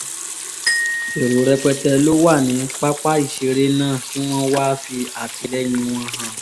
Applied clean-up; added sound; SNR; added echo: none; Sink (filling or washing) / Water tap, faucet + Glockenspiel; 8 dB; none.